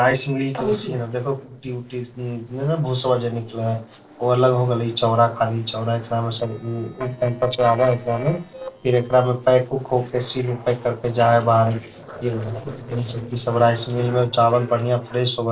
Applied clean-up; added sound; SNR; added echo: neural separator model SepFormer DNS4.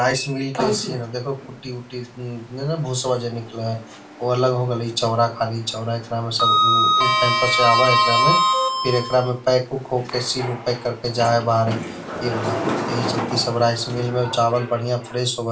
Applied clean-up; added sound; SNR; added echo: none; Sliding door; 2 dB; reverberation time 0.3 s.